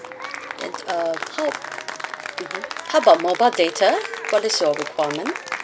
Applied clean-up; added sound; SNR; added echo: none; Applause / Cheering; 9 dB; none.